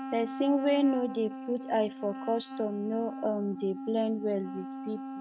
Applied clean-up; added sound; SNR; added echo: neural mask model RNNoise.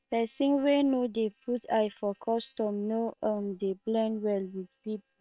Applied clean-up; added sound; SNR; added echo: neural separator model SepFormer WHAM!.